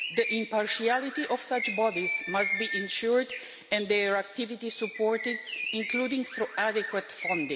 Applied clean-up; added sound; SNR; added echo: none; Bird; 6 dB; none.